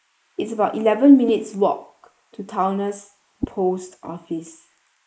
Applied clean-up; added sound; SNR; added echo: neural mask model Resemble Enhance denoiser.